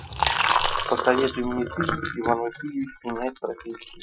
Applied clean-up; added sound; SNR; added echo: classical method Wiener filter.